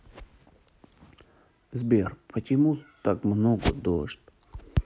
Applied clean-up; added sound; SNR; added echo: none; none; none; none.